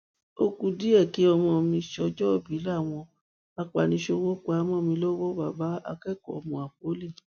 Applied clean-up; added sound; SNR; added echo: none; none; none; none.